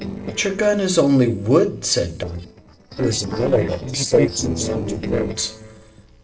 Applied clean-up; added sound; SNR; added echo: neural separator model SepFormer DNS4.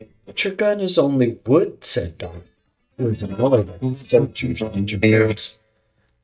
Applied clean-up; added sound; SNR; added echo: neural mask model DeepFilterNet 3.